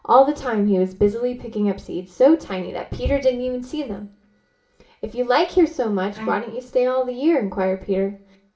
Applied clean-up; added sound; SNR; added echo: none; Bowed string instrument; 17 dB; reverberation time 0.3 s.